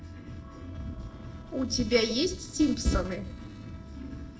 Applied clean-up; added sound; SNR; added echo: neural separator model SepFormer DNS4.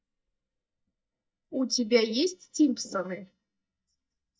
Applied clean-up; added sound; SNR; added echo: neural mask model DeepFilterNet 3.